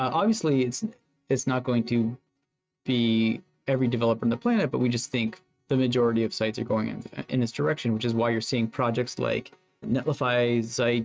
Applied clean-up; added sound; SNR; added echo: neural mask model RNNoise.